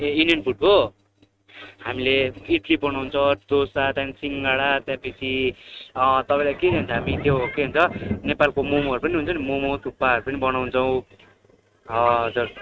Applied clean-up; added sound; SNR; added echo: neural mask model RNNoise.